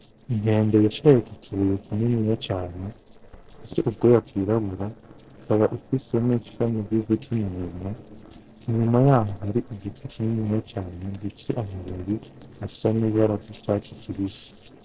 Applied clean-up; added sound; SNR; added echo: neural separator model SepFormer DNS4.